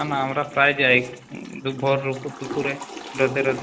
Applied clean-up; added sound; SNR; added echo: none; Toilet flush / Water; 14 dB; none.